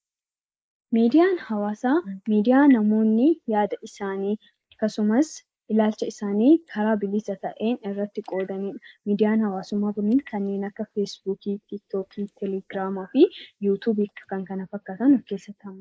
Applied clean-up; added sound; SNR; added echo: neural mask model Resemble Enhance denoiser.